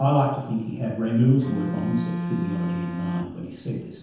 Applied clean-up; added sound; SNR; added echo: none; Bowed string instrument; 3 dB; reverberation time 0.9 s.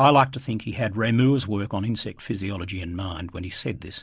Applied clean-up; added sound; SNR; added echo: none; none; none; none.